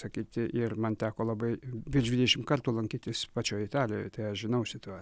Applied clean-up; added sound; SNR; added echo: none; none; none; none.